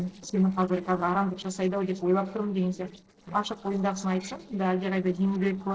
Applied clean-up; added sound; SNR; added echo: neural separator model SepFormer DNS4.